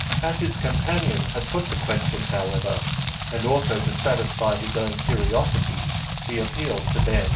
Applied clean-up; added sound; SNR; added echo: none; Rain; -4 dB; reverberation time 0.2 s.